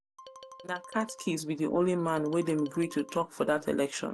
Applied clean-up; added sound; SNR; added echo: none; Marimba, xylophone; 20 dB; none.